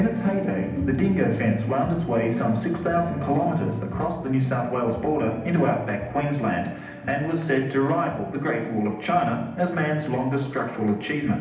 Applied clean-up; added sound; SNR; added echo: none; none; none; reverberation time 0.8 s.